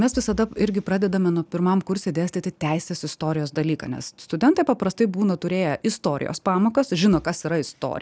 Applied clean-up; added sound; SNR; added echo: none; none; none; none.